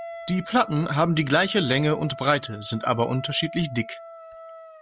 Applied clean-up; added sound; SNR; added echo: none; Wind instrument, woodwind instrument; 15 dB; none.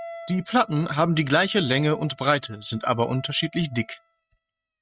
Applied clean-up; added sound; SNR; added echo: neural mask model RNNoise.